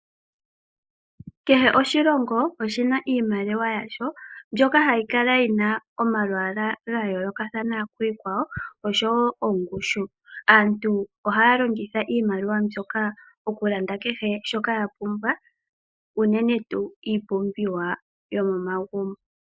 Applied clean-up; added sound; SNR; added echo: neural mask model Resemble Enhance denoiser.